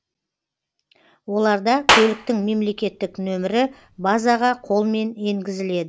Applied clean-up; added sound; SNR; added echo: none; Clapping; 4 dB; none.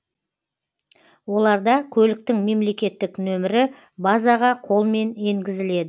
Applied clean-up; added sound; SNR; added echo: none; none; none; none.